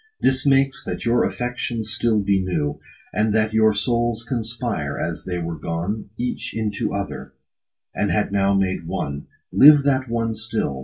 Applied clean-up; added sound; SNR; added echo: none; none; none; reverberation time 0.2 s.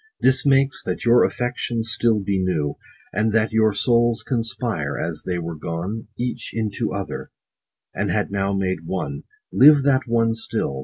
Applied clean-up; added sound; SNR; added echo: none; none; none; none.